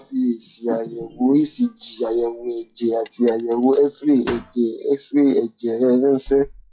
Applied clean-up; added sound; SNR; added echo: classical method log-MMSE.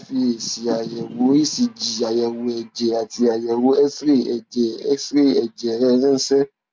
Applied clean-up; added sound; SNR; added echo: none; none; none; none.